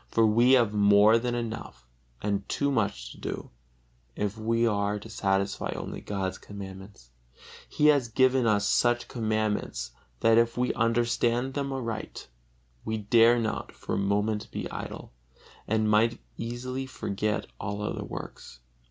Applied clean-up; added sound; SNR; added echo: none; none; none; none.